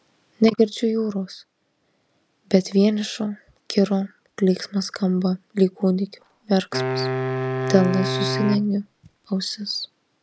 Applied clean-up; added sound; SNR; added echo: none; Wind instrument, woodwind instrument; 4 dB; none.